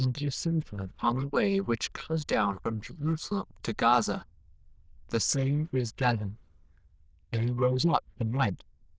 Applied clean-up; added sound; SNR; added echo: neural diffusion model UNIVERSE++.